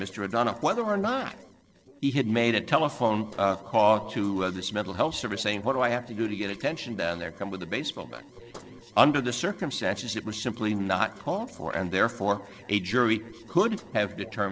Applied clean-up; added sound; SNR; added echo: neural separator model SepFormer DNS4.